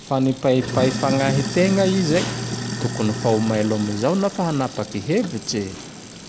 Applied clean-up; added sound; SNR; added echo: none; Sink (filling or washing); 8 dB; none.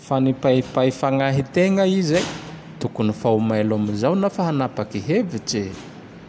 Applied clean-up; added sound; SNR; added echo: none; none; none; none.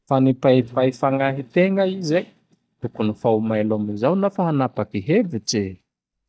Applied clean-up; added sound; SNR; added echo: neural mask model DeepFilterNet 3.